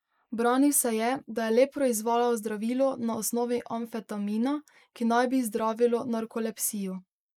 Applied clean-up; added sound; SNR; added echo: neural mask model Resemble Enhance denoiser.